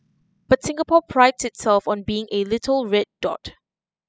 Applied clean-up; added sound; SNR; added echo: classical method spectral subtraction.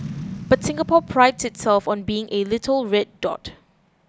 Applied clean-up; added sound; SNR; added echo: none; Boom; 16 dB; none.